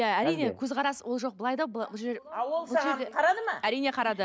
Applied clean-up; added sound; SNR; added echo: none; none; none; none.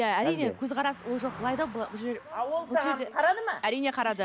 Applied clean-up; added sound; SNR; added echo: none; Car passing by; 20 dB; none.